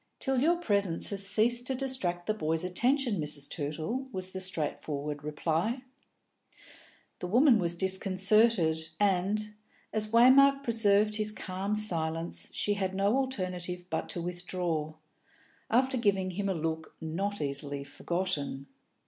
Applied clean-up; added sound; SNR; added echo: none; none; none; none.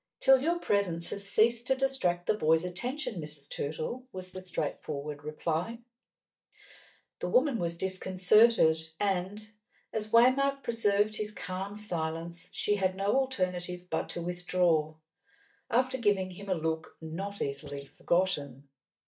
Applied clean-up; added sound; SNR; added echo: neural mask model DeepFilterNet 3.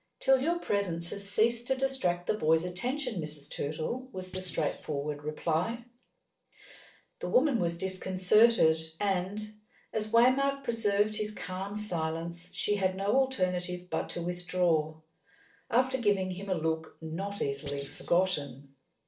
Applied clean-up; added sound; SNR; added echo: neural separator model SepFormer DNS4.